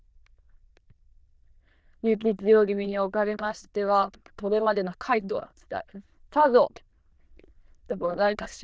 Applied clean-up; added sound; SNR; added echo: neural diffusion model UNIVERSE++.